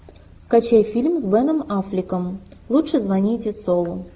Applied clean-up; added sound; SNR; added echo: none; none; none; none.